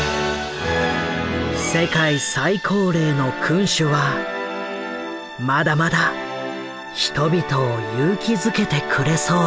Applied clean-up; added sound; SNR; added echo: none; none; none; none.